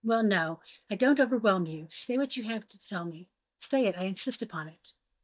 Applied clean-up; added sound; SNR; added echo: neural mask model DeepFilterNet 3.